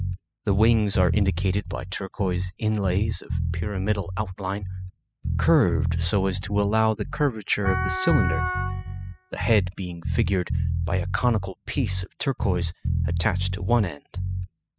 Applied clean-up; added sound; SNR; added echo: classical method spectral subtraction.